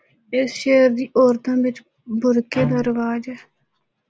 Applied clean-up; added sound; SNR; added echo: none; Bowed string instrument; 11 dB; none.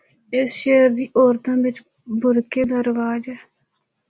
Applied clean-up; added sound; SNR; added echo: none; none; none; none.